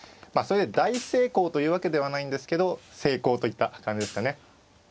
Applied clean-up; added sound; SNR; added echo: none; Hi-hat; 18 dB; none.